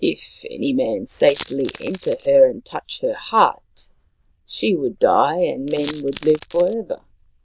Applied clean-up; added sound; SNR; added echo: neural diffusion model UNIVERSE++.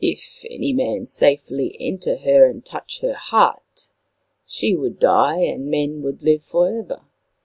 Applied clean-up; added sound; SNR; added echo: none; none; none; none.